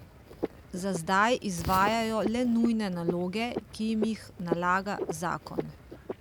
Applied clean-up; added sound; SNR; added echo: none; Frog; 8 dB; none.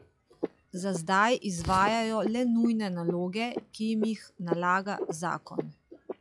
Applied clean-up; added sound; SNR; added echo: classical method log-MMSE.